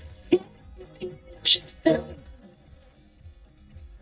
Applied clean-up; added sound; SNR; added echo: neural mask model DeepFilterNet 3.